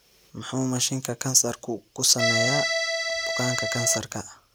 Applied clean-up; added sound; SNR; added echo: none; Accordion; -2 dB; none.